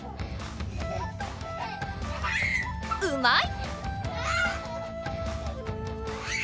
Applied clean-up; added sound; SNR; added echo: none; none; none; none.